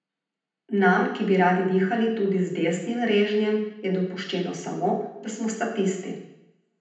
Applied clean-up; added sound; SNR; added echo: none; none; none; reverberation time 0.8 s.